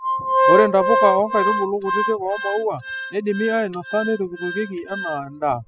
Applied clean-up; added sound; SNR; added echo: classical method spectral subtraction.